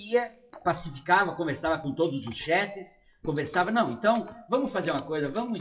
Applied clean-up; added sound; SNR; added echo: classical method WPE with log-MMSE.